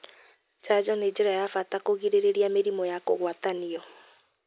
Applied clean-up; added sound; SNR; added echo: none; none; none; none.